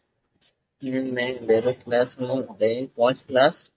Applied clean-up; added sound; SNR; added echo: neural mask model DeepFilterNet 3.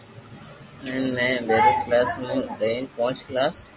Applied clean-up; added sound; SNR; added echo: none; none; none; none.